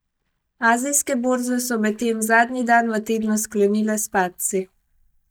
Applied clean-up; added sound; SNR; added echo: neural mask model DeepFilterNet 3.